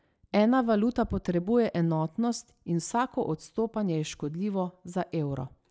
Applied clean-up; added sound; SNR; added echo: none; none; none; none.